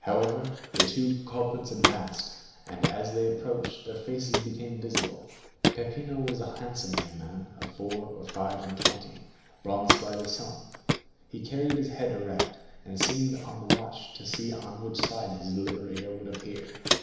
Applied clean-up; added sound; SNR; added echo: none; Walk, footsteps; 0 dB; reverberation time 1.0 s.